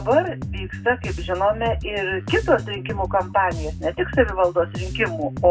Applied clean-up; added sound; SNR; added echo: none; Bass guitar; 8 dB; reverberation time 0.3 s.